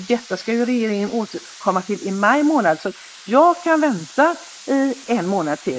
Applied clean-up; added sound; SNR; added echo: neural mask model Resemble Enhance denoiser.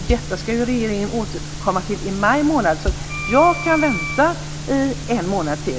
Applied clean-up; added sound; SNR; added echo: none; Bass drum + Wind instrument, woodwind instrument; 8 dB; none.